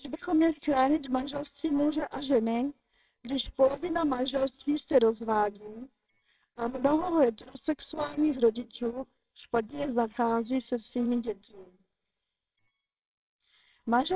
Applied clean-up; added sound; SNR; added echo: neural separator model SepFormer WHAMR!.